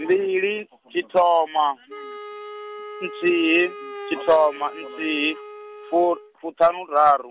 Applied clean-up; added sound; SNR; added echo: none; Wind instrument, woodwind instrument; 16 dB; none.